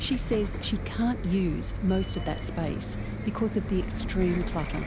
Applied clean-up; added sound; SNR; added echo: none; Bus; 3 dB; none.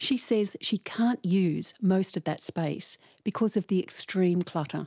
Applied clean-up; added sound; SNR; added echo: none; none; none; none.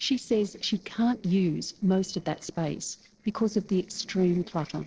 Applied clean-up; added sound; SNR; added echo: neural separator model SepFormer DNS4.